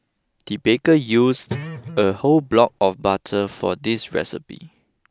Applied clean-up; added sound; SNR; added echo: neural mask model Resemble Enhance denoiser.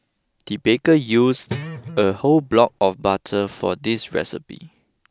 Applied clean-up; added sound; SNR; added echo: none; Guitar; 12 dB; none.